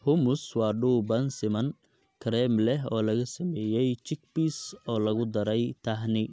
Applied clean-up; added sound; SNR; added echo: none; none; none; none.